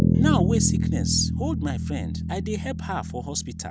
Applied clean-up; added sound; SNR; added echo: none; Bass guitar; -5 dB; none.